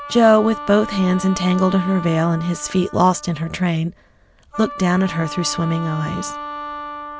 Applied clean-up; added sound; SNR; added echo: none; Wind instrument, woodwind instrument; 12 dB; none.